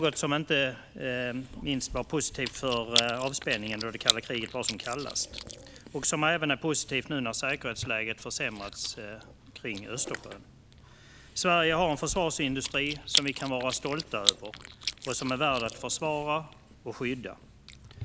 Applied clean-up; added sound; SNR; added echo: none; Chewing, mastication; 6 dB; none.